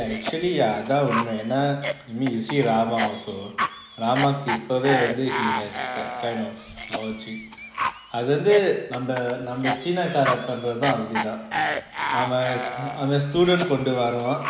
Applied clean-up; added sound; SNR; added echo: none; Cough; 6 dB; none.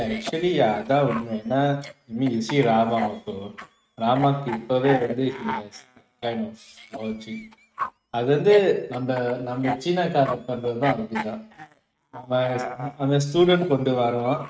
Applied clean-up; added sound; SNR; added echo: neural mask model RNNoise.